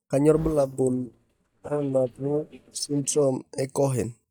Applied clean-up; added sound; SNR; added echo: neural mask model DeepFilterNet 3.